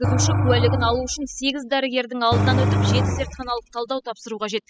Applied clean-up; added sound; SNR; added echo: classical method spectral subtraction.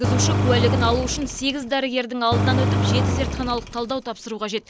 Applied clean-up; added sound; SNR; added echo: none; Engine; -2 dB; none.